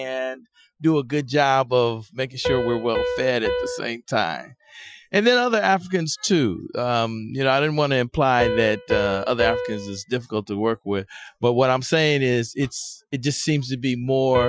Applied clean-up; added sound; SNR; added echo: classical method Wiener filter.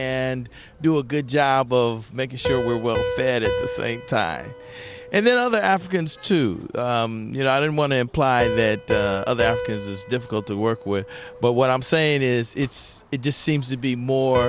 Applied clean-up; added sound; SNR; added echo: none; Piano; 9 dB; none.